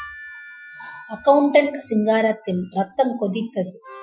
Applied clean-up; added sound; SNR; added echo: classical method Wiener filter.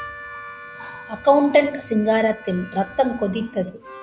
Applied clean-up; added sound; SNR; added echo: none; Harmonica; 17 dB; none.